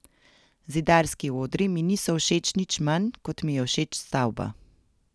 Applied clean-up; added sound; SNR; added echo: none; none; none; none.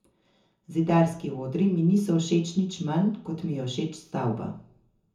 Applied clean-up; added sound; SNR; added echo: none; none; none; reverberation time 0.6 s.